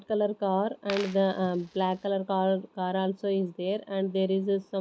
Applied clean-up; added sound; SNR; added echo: none; Coin (dropping); 16 dB; none.